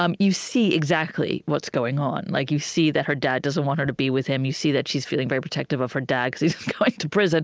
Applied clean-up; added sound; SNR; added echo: none; none; none; none.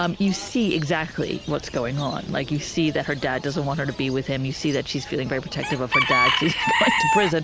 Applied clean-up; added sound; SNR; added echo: none; Bird / Chicken, rooster; 3 dB; none.